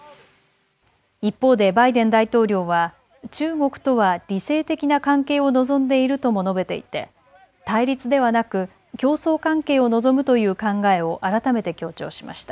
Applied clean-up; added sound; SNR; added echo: none; none; none; none.